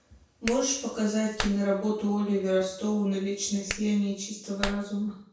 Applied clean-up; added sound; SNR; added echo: none; Clapping; 11 dB; reverberation time 0.6 s.